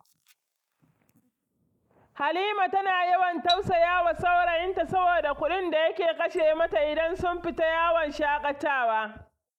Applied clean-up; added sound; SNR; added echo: neural mask model Resemble Enhance denoiser.